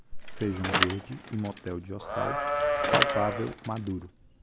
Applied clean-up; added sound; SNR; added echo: none; Bicycle + Livestock, farm animals, working animals; -3 dB; none.